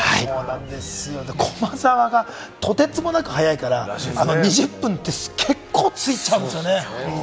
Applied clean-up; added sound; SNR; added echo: none; none; none; none.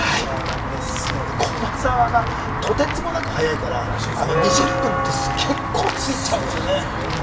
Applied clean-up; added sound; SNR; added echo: none; Walk, footsteps / Bell; 0 dB; reverberation time 2.4 s.